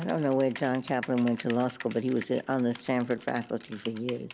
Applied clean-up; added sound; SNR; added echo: none; Typing; 17 dB; none.